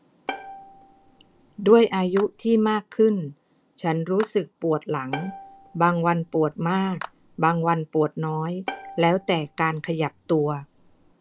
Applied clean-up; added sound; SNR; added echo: none; Bowed string instrument + Clapping; 17 dB; none.